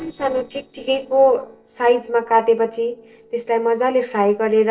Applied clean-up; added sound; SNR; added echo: neural separator model SepFormer DNS4.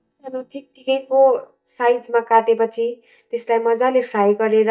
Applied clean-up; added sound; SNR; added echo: neural mask model DeepFilterNet 3.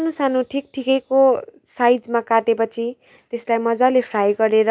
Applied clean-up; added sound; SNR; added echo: none; none; none; none.